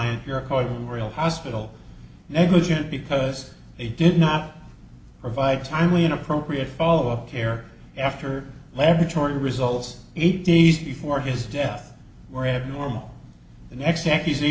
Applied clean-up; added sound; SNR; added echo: none; none; none; none.